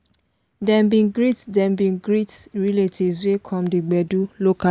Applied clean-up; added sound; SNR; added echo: none; none; none; none.